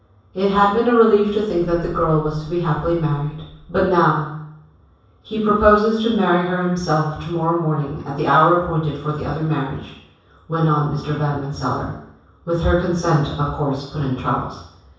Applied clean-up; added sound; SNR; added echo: none; Boom; 19 dB; reverberation time 0.7 s.